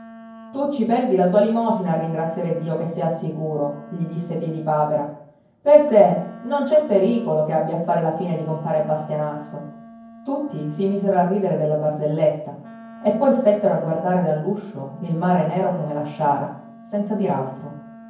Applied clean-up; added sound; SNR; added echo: none; Wind instrument, woodwind instrument; 20 dB; reverberation time 0.9 s.